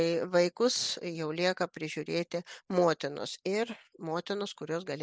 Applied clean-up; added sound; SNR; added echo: none; none; none; none.